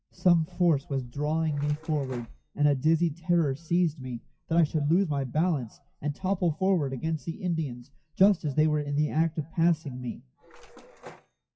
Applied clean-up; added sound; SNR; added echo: classical method WPE with log-MMSE.